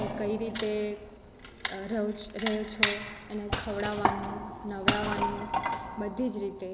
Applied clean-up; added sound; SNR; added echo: none; Wood; -3 dB; none.